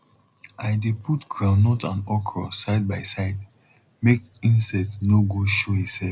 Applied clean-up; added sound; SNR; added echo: none; none; none; none.